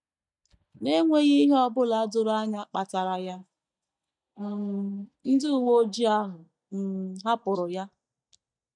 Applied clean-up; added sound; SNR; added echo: neural mask model DeepFilterNet 3.